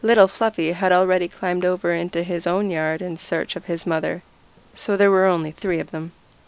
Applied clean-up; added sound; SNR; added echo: none; none; none; none.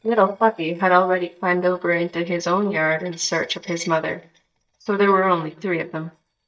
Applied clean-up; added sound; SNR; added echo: neural mask model DeepFilterNet 3.